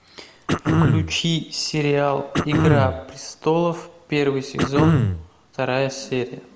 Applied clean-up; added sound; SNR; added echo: none; Cough; 0 dB; none.